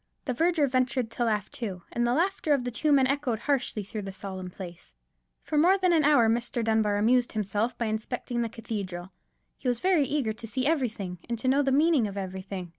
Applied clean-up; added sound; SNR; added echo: none; none; none; none.